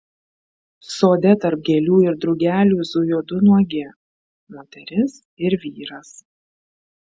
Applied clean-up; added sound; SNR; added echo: none; none; none; none.